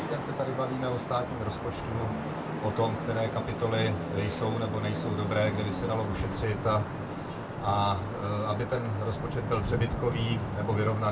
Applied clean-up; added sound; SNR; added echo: none; Traffic noise, roadway noise / Vehicle horn, car horn, honking; 3 dB; reverberation time 0.2 s.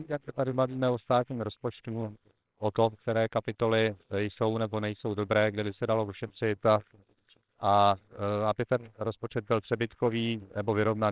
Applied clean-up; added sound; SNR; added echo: neural separator model SepFormer WHAMR!.